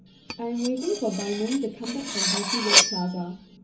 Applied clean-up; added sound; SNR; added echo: none; Cutlery, silverware; -2 dB; reverberation time 0.3 s.